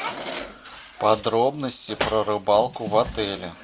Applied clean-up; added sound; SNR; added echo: none; Drawer open or close; 16 dB; none.